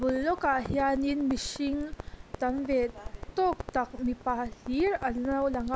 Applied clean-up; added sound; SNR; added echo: none; Crackle; 12 dB; none.